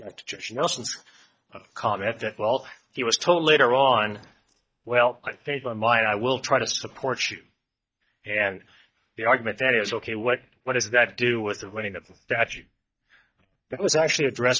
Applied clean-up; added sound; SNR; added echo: neural mask model DeepFilterNet 3.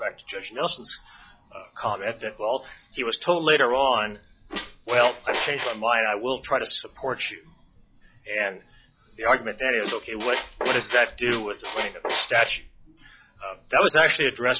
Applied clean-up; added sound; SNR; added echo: classical method log-MMSE.